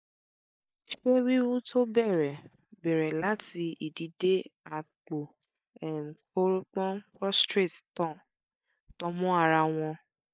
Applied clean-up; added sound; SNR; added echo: neural mask model DeepFilterNet 3.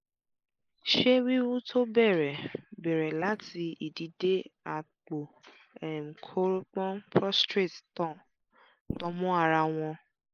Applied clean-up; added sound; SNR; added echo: neural mask model Resemble Enhance denoiser.